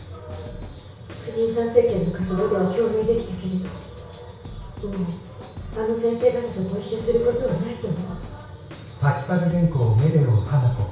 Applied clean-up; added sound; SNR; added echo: none; Drum kit; 17 dB; reverberation time 0.6 s.